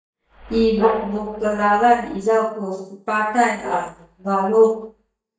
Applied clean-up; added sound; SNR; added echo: neural mask model DeepFilterNet 3.